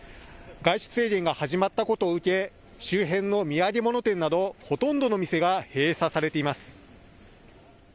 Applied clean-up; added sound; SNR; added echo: none; none; none; none.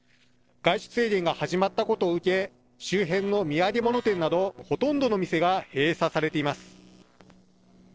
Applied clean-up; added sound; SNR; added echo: neural separator model SepFormer DNS4.